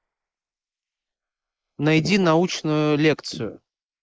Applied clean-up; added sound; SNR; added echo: neural mask model Resemble Enhance denoiser.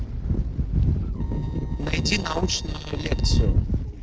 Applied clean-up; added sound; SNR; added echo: neural separator model SepFormer DNS4.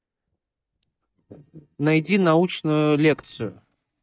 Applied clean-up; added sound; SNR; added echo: neural mask model DeepFilterNet 3.